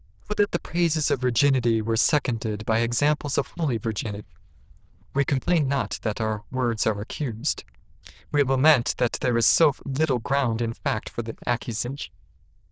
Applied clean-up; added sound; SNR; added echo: neural diffusion model UNIVERSE++.